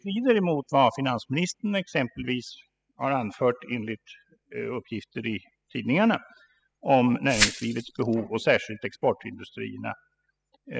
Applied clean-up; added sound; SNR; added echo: classical method spectral subtraction.